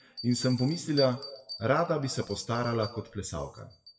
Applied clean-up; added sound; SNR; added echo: classical method WPE with log-MMSE.